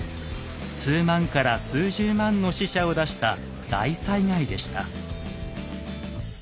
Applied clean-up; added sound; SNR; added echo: none; none; none; none.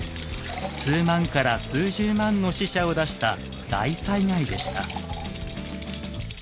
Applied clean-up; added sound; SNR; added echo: none; Rattle + Liquid; 13 dB; none.